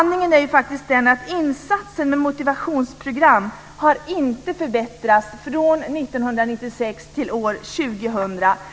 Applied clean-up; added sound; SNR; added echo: none; none; none; none.